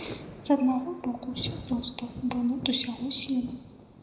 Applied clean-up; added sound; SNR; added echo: none; Thunder; 12 dB; reverberation time 0.8 s.